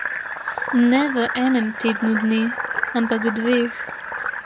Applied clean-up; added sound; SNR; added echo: none; Fill (with liquid); 6 dB; none.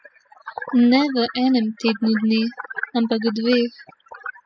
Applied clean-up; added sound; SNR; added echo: classical method spectral subtraction.